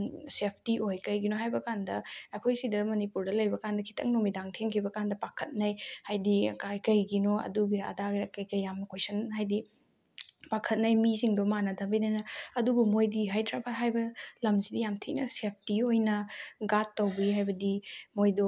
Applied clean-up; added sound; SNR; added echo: none; none; none; none.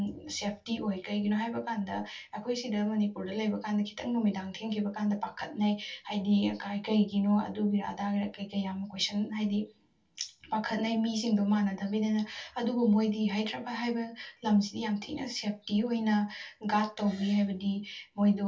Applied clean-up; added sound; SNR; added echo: none; none; none; reverberation time 0.2 s.